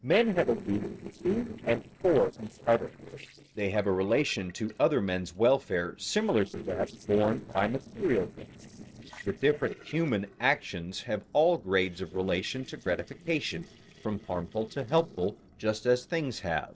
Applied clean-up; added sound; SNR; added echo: neural separator model SepFormer DNS4.